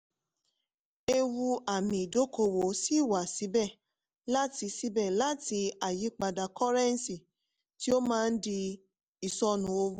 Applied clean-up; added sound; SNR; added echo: none; none; none; none.